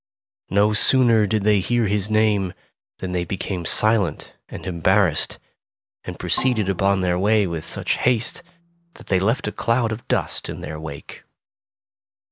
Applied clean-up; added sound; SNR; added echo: none; Percussion; 17 dB; none.